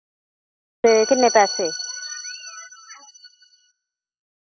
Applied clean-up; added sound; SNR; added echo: classical method spectral subtraction.